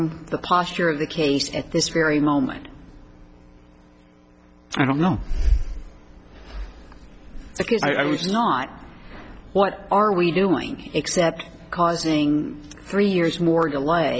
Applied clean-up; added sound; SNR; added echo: none; none; none; none.